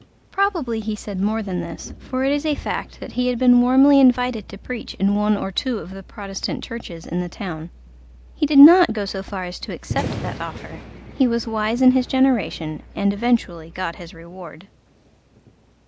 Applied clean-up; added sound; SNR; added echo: none; Thunder; 18 dB; none.